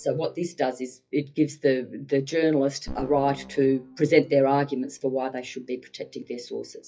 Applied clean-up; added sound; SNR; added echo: classical method WPE with log-MMSE.